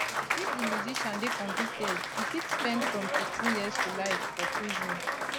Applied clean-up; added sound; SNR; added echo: none; Applause; -4 dB; none.